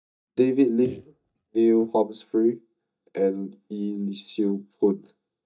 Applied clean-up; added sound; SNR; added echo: neural mask model DeepFilterNet 3.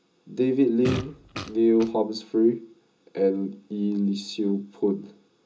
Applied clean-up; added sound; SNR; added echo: none; Fart; 8 dB; reverberation time 0.2 s.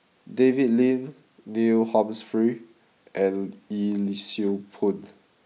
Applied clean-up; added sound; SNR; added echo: none; none; none; none.